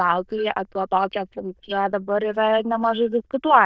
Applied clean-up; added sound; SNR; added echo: neural diffusion model UNIVERSE++.